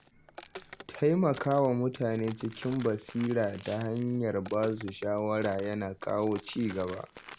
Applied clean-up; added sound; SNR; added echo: none; Walk, footsteps; 18 dB; none.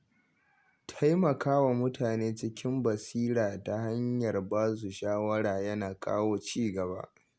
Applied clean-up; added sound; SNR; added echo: none; none; none; none.